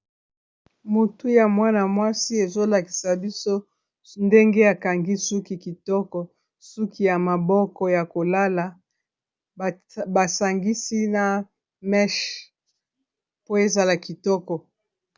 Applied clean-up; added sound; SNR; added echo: none; none; none; none.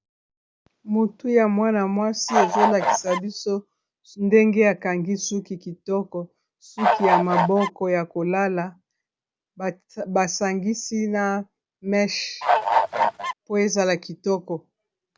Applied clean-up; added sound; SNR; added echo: none; Bird / Fowl; -3 dB; none.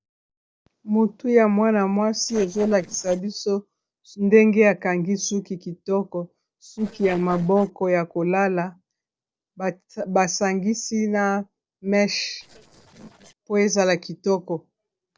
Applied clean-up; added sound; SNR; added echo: neural separator model SepFormer DNS4.